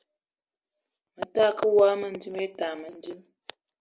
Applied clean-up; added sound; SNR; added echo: none; none; none; none.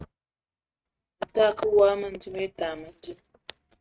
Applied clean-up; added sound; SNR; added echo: neural mask model RNNoise.